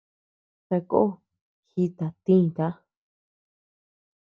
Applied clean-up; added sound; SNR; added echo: none; none; none; none.